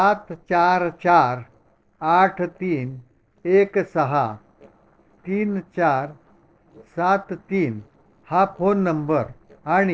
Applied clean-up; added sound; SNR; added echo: neural separator model SepFormer DNS4.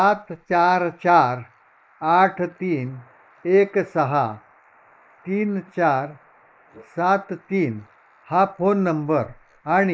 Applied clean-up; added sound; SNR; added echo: neural mask model Resemble Enhance denoiser.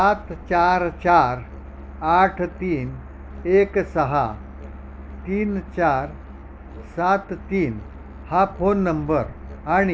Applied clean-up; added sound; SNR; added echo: none; Musical instrument; 17 dB; none.